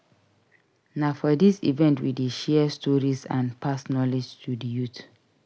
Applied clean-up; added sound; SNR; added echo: none; none; none; none.